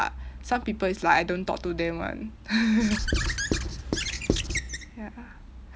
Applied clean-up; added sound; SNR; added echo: none; Squeak / Writing; 1 dB; none.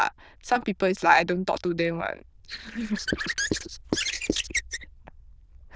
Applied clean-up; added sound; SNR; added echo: neural diffusion model UNIVERSE++.